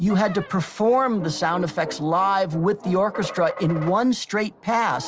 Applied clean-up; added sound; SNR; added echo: none; none; none; none.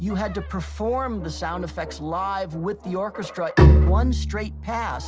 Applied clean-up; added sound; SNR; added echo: none; Bowed string instrument; -5 dB; none.